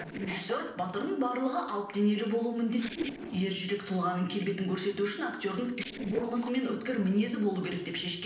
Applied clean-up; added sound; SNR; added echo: neural separator model SepFormer DNS4.